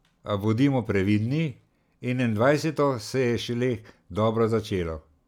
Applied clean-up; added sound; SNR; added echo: none; none; none; none.